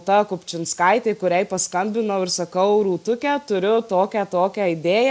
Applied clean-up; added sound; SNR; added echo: none; none; none; none.